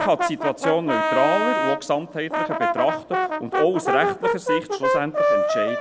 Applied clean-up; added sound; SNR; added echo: none; Brass instrument; -1 dB; none.